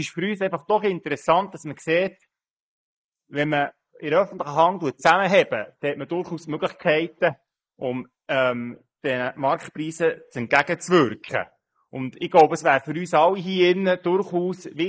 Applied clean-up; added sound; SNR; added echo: neural mask model Resemble Enhance denoiser.